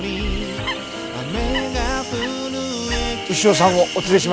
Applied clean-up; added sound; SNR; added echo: none; Hiss + Wind instrument, woodwind instrument; 17 dB; none.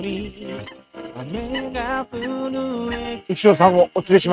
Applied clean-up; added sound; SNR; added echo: neural mask model RNNoise.